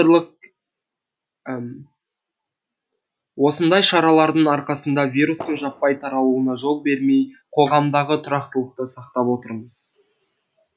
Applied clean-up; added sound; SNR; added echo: none; Fireworks; 19 dB; none.